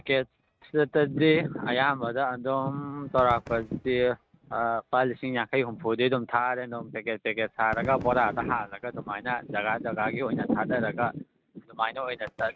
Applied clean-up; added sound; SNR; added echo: neural mask model RNNoise.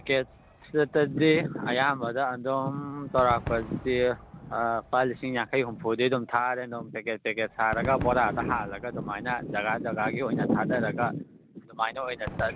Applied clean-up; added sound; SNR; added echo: none; Crowd / Cheering / Fireworks; 16 dB; none.